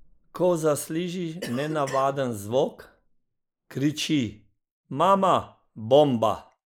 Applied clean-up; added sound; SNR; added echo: neural mask model Resemble Enhance denoiser.